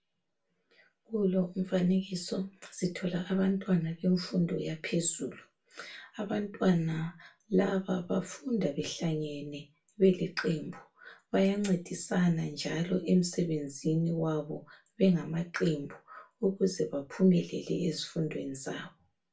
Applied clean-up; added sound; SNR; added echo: none; none; none; reverberation time 0.2 s.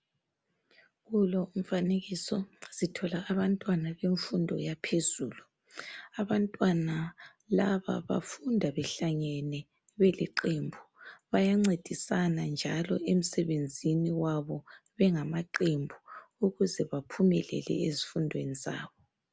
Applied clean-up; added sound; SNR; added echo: none; none; none; none.